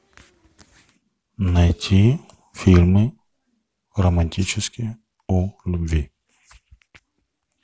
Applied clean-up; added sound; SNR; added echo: none; none; none; none.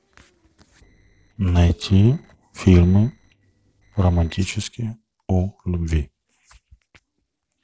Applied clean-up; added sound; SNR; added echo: neural separator model SepFormer DNS4.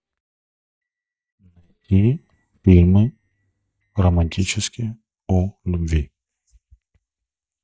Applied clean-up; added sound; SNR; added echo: neural mask model DeepFilterNet 3.